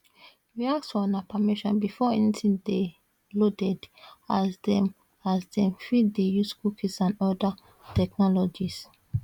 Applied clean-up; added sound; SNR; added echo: none; none; none; none.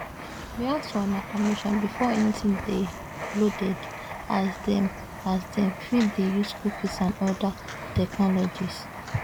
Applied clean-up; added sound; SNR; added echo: none; Writing + Walk, footsteps; 9 dB; none.